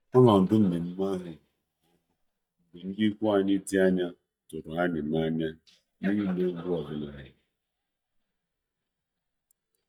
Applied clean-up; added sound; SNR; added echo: neural mask model DeepFilterNet 3.